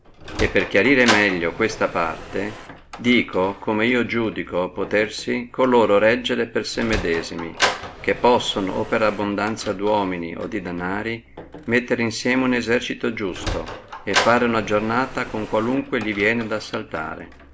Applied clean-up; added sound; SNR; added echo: none; Sliding door; 10 dB; none.